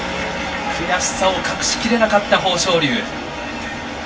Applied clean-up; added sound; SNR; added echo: none; Bowed string instrument; 18 dB; reverberation time 0.2 s.